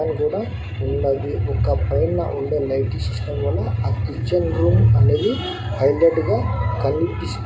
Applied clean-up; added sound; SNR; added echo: none; none; none; reverberation time 0.2 s.